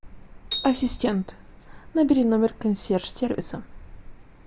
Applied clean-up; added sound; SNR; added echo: none; Piano; 11 dB; none.